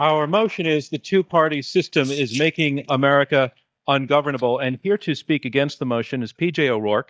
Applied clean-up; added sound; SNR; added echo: neural mask model DeepFilterNet 3.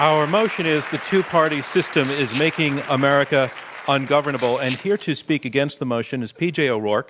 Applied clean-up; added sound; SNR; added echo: none; Rattle (instrument); 17 dB; none.